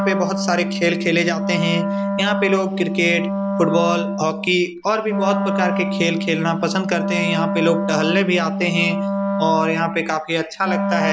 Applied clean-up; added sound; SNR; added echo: none; Wind instrument, woodwind instrument; 2 dB; none.